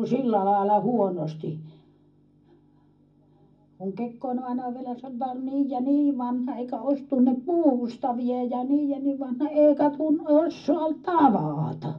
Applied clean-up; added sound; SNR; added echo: none; none; none; reverberation time 0.4 s.